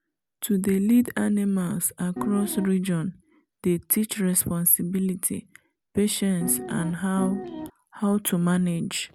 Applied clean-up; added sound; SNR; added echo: none; Piano; 7 dB; none.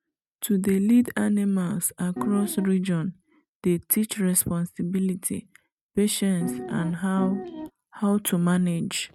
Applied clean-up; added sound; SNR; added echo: neural mask model RNNoise.